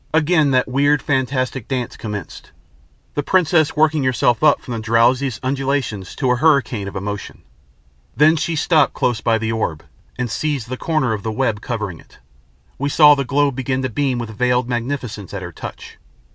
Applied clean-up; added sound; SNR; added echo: none; none; none; none.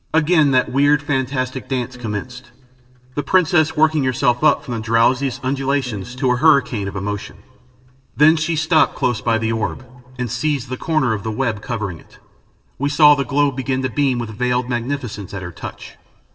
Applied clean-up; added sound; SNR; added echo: neural separator model SepFormer DNS4.